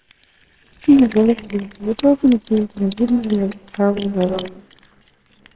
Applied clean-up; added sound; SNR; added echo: neural separator model SepFormer WHAMR!.